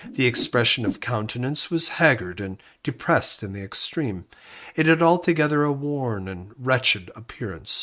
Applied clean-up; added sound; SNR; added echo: neural mask model RNNoise.